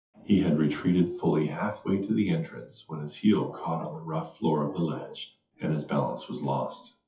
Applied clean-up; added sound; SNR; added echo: classical method WPE with log-MMSE.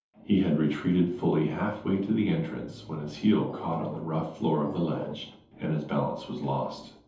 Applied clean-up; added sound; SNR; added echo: none; Glass; 16 dB; reverberation time 0.6 s.